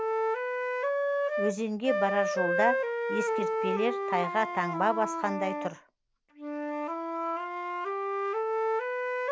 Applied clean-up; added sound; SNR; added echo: none; Wind instrument, woodwind instrument; -2 dB; none.